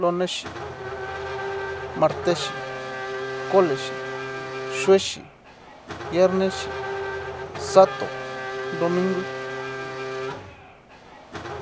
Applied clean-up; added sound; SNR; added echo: none; Race car, auto racing / Accelerating, revving, vroom; 6 dB; none.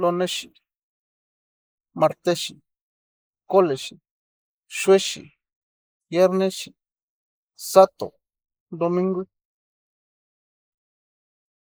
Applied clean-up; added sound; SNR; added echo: neural mask model Resemble Enhance denoiser.